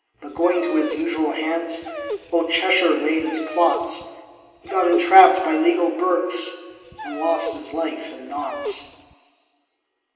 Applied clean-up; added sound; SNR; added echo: none; Dog; 13 dB; reverberation time 2.4 s.